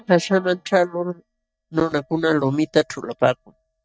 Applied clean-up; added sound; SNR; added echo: neural mask model DeepFilterNet 3.